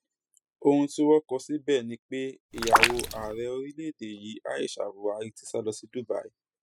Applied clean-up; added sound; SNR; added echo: classical method spectral subtraction.